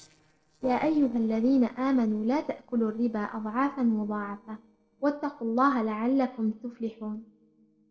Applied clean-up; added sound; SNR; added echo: neural separator model SepFormer DNS4.